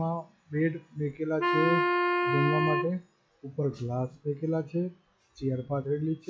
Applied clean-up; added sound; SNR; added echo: classical method log-MMSE.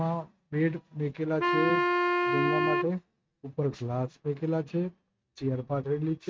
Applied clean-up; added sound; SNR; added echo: neural mask model RNNoise.